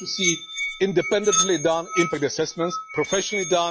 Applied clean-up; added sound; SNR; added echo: classical method log-MMSE.